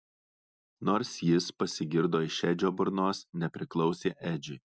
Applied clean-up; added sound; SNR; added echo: none; none; none; none.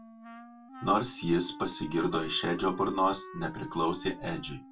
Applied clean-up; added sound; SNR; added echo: none; Wind instrument, woodwind instrument; 15 dB; reverberation time 0.2 s.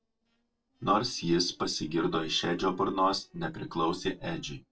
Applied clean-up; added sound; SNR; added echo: neural separator model SepFormer DNS4.